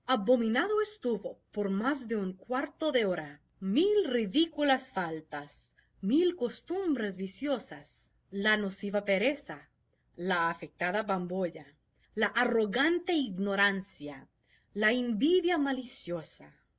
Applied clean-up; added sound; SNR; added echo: none; none; none; none.